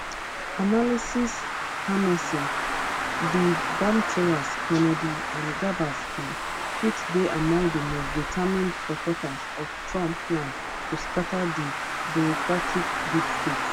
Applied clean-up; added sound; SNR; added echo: none; Traffic noise, roadway noise; 2 dB; none.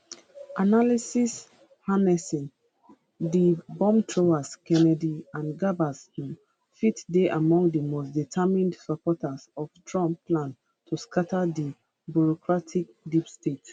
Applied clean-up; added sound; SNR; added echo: none; none; none; none.